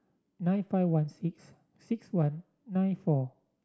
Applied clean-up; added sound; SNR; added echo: none; none; none; none.